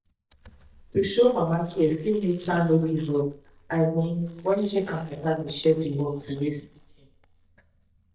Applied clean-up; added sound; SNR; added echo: neural mask model DeepFilterNet 3.